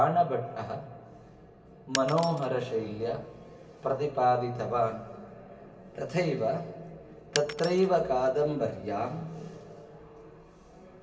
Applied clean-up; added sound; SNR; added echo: none; Shatter; 11 dB; reverberation time 0.3 s.